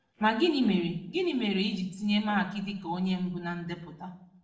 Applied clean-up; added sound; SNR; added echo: neural separator model SepFormer DNS4.